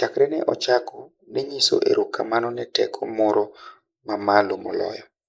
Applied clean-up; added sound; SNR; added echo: neural mask model Resemble Enhance denoiser.